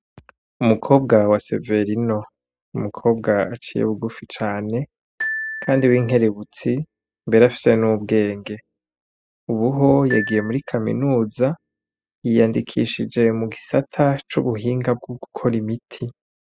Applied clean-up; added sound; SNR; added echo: classical method spectral subtraction.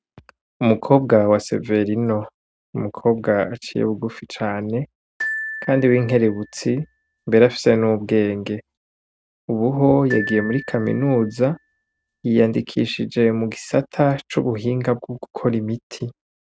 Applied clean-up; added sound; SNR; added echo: neural mask model RNNoise.